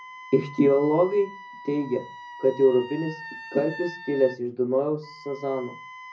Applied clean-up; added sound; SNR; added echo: none; Wind instrument, woodwind instrument; 16 dB; reverberation time 0.4 s.